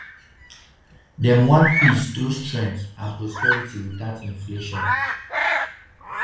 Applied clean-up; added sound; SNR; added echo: none; Bird vocalization, bird call, bird song; 4 dB; reverberation time 0.4 s.